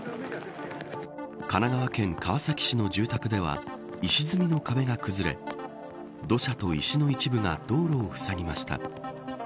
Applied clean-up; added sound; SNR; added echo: none; none; none; none.